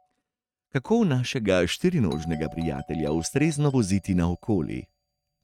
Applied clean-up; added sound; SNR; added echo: neural mask model RNNoise.